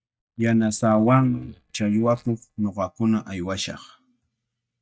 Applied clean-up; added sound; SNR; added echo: neural mask model DeepFilterNet 3.